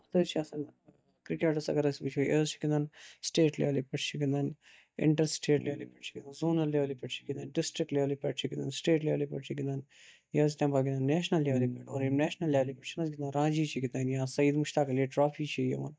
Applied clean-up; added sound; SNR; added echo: neural mask model DeepFilterNet 3.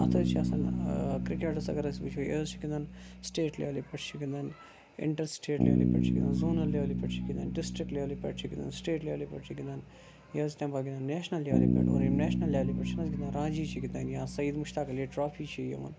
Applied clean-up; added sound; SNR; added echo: none; Bass guitar; -2 dB; none.